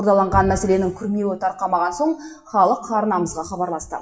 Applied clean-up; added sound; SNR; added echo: classical method WPE with log-MMSE.